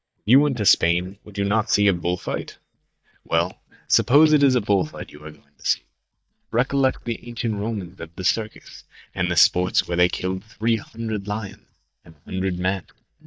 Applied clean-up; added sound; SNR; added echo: neural mask model DeepFilterNet 3.